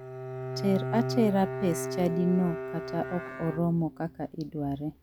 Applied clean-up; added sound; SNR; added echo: none; Bowed string instrument; 6 dB; none.